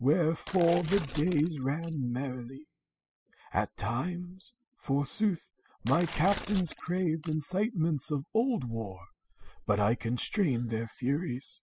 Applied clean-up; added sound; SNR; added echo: classical method spectral subtraction.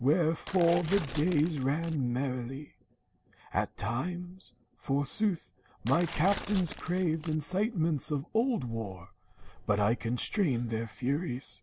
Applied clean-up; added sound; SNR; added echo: none; Tearing; 12 dB; none.